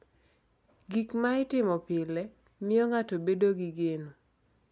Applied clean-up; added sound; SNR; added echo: none; none; none; none.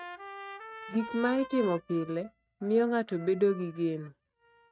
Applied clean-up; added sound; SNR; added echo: neural mask model RNNoise.